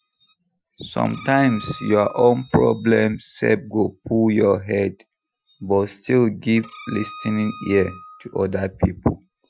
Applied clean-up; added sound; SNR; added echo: classical method Wiener filter.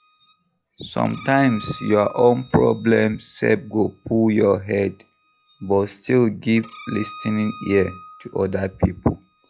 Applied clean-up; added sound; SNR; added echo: classical method log-MMSE.